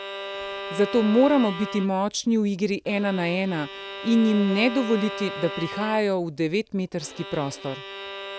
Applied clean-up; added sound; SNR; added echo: none; Bowed string instrument; 11 dB; none.